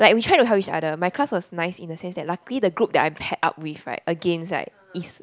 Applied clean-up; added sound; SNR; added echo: none; none; none; none.